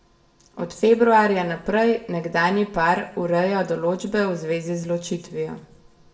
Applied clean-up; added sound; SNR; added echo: none; none; none; reverberation time 0.6 s.